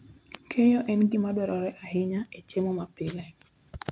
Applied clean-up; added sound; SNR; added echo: none; none; none; none.